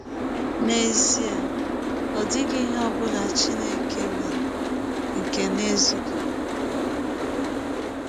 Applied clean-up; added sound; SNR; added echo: none; Boat, Water vehicle; -2 dB; none.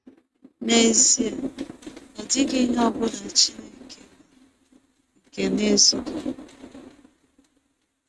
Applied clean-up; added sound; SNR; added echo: neural mask model RNNoise.